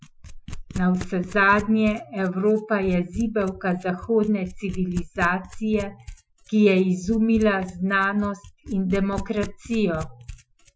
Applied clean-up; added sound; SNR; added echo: classical method Wiener filter.